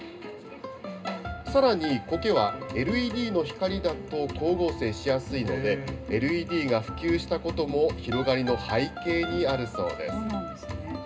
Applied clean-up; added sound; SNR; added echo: none; none; none; reverberation time 0.2 s.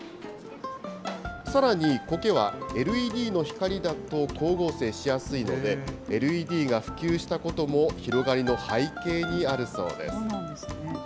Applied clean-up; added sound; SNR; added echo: none; none; none; none.